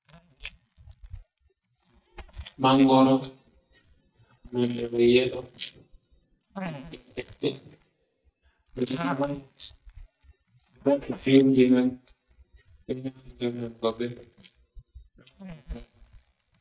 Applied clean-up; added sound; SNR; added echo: neural mask model DeepFilterNet 3.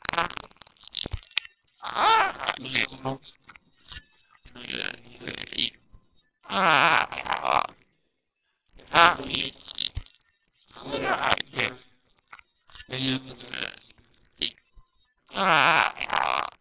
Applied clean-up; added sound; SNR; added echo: neural separator model SepFormer WHAMR!.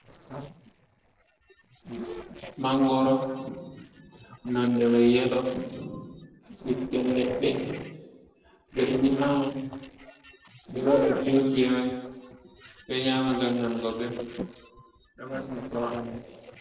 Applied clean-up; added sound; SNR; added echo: neural separator model SepFormer DNS4.